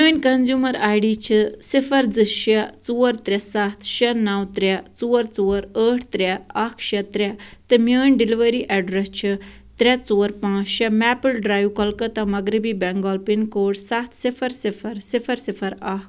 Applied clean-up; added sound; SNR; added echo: none; none; none; none.